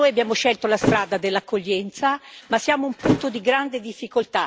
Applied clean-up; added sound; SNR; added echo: none; Thump, thud; 7 dB; none.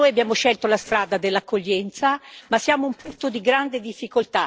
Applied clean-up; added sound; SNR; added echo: neural separator model SepFormer DNS4.